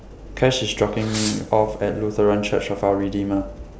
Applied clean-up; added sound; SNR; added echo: none; Fireworks; 15 dB; none.